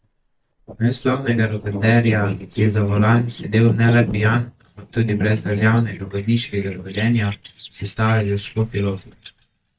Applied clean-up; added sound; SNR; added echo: neural mask model DeepFilterNet 3.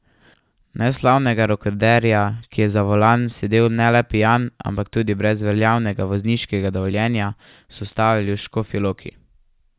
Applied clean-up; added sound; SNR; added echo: none; none; none; none.